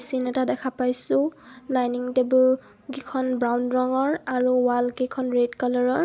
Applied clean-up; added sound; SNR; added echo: none; none; none; none.